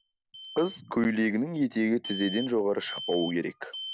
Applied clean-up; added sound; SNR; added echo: none; Alarm; 13 dB; none.